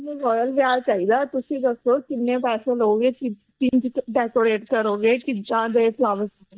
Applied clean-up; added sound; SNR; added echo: neural mask model DeepFilterNet 3.